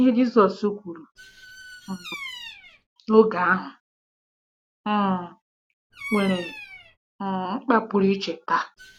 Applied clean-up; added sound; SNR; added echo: none; Bird vocalization, bird call, bird song; 18 dB; none.